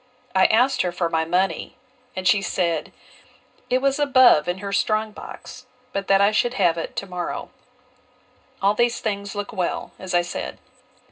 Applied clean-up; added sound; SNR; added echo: none; none; none; reverberation time 0.2 s.